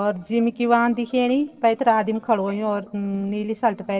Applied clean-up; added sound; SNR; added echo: neural separator model SepFormer DNS4.